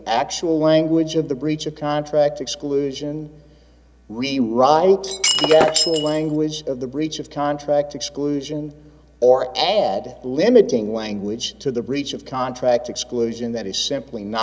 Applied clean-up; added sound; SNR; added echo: none; Shatter; 1 dB; none.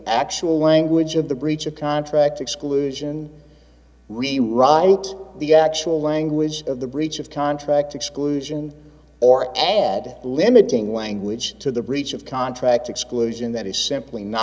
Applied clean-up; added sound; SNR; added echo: none; none; none; none.